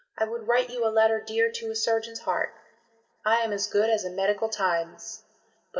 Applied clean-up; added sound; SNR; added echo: none; none; none; reverberation time 0.9 s.